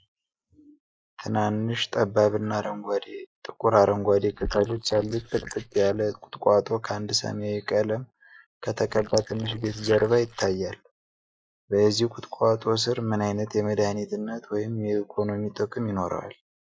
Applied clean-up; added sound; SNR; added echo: neural mask model Resemble Enhance denoiser.